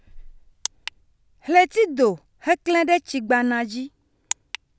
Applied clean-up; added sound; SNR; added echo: none; none; none; none.